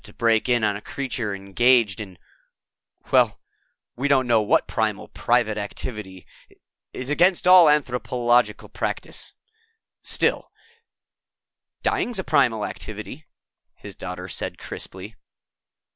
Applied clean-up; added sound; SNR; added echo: none; none; none; none.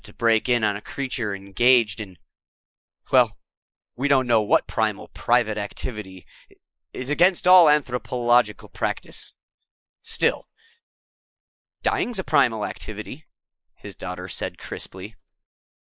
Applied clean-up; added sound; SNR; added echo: neural mask model Resemble Enhance denoiser.